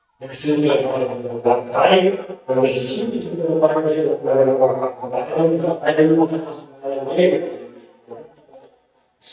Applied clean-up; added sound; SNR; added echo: neural mask model DeepFilterNet 3.